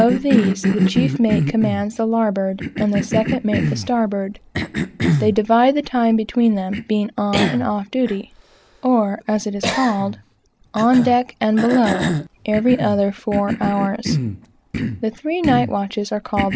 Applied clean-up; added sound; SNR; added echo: none; Cough; 5 dB; none.